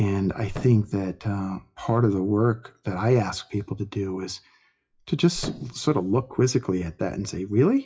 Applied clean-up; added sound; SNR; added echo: classical method WPE with log-MMSE.